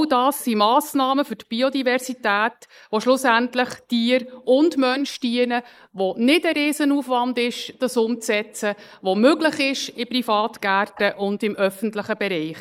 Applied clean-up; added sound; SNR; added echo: neural mask model Resemble Enhance denoiser.